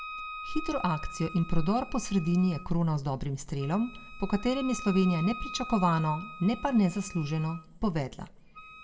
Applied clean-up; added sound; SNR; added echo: none; Wind instrument, woodwind instrument; 15 dB; reverberation time 0.6 s.